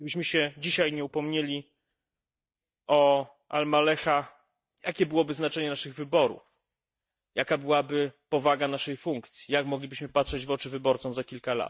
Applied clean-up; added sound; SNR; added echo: neural mask model DeepFilterNet 3.